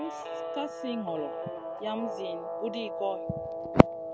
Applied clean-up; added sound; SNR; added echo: none; Guitar; 6 dB; none.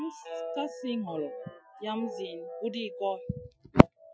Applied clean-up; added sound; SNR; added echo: classical method Wiener filter.